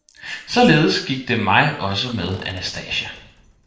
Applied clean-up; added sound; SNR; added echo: neural separator model SepFormer DNS4.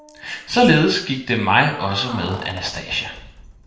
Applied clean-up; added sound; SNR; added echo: none; Keys jangling; 17 dB; reverberation time 0.6 s.